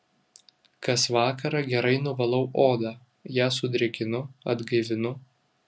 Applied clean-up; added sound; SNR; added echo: none; none; none; none.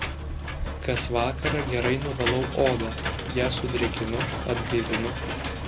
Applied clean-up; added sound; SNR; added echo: none; Engine / Mechanisms; 1 dB; none.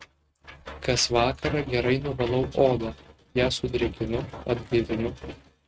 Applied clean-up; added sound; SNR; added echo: neural mask model RNNoise.